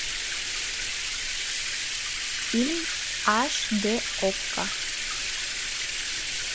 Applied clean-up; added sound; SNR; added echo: none; Bathtub (filling or washing); -2 dB; none.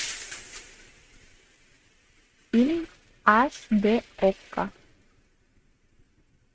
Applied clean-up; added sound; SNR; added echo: neural mask model RNNoise.